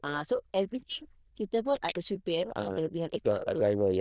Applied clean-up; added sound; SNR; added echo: neural diffusion model UNIVERSE++.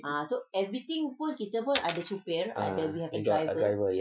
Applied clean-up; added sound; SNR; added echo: classical method Wiener filter.